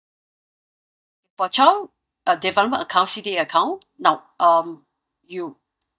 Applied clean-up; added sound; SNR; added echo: neural mask model DeepFilterNet 3.